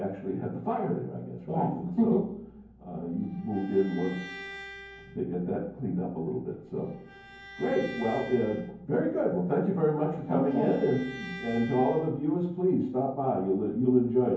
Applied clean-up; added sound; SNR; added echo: none; Bowed string instrument; 17 dB; reverberation time 0.9 s.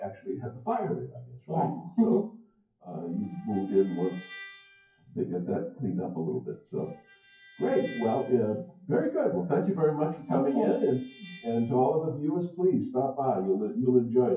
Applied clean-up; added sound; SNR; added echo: classical method WPE with log-MMSE.